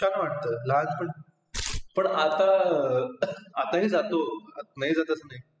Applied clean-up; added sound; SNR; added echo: classical method spectral subtraction.